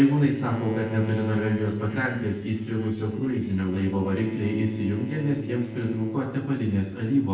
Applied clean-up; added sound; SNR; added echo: neural separator model SepFormer DNS4.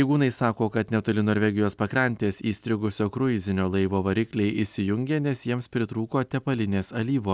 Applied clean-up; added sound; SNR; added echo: none; none; none; none.